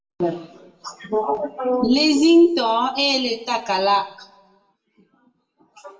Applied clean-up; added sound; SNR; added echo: none; none; none; reverberation time 0.6 s.